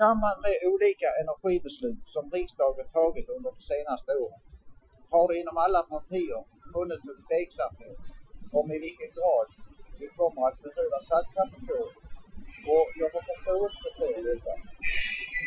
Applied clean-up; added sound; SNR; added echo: classical method Wiener filter.